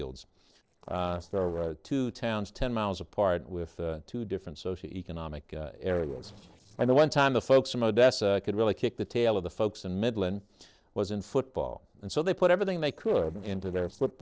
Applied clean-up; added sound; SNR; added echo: neural separator model SepFormer DNS4.